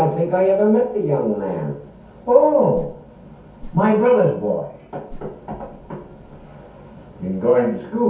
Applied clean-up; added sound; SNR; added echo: none; Whoosh, swoosh, swish; 17 dB; reverberation time 0.6 s.